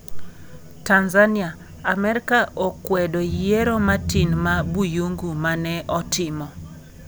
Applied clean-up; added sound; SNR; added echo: none; Thunder; 9 dB; none.